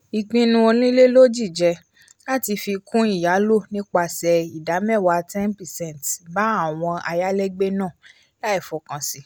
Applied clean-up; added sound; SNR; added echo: none; none; none; none.